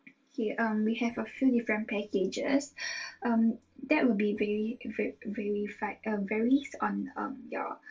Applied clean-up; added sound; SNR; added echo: neural separator model SepFormer DNS4.